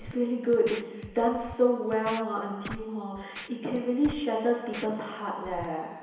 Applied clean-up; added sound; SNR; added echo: none; Scratching (performance technique); 16 dB; reverberation time 1.0 s.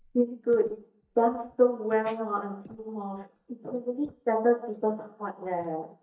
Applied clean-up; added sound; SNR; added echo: neural mask model DeepFilterNet 3.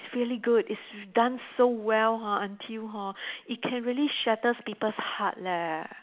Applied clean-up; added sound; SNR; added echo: none; none; none; none.